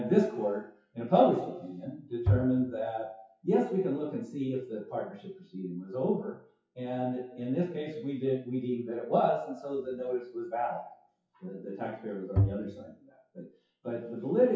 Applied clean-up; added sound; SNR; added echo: classical method WPE with log-MMSE.